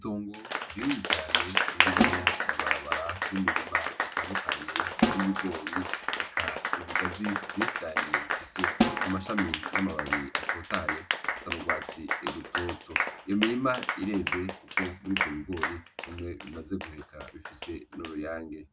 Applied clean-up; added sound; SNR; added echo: none; Applause + Snare drum; -4 dB; none.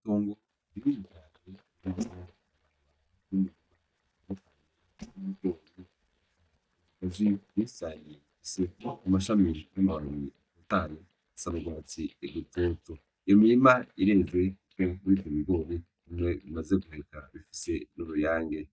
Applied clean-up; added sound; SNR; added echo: neural mask model DeepFilterNet 3.